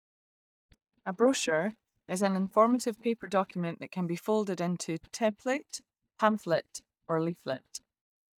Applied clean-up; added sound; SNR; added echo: neural mask model DeepFilterNet 3.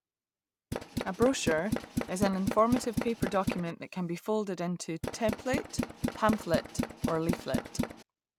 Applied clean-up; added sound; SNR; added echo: none; Tools; 2 dB; none.